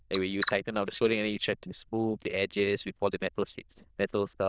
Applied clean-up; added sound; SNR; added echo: neural diffusion model UNIVERSE++.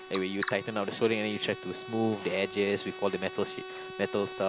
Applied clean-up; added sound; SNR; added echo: none; Bird vocalization, bird call, bird song + Bowed string instrument; 9 dB; none.